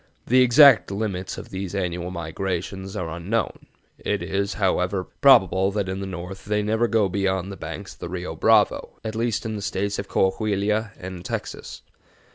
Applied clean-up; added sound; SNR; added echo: none; none; none; none.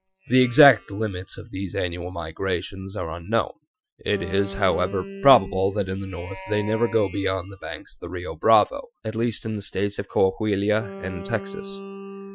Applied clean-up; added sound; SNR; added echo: classical method Wiener filter.